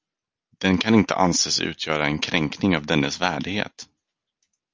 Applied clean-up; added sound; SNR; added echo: none; none; none; none.